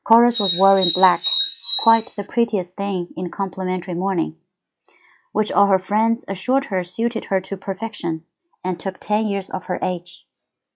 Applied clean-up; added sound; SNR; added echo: classical method log-MMSE.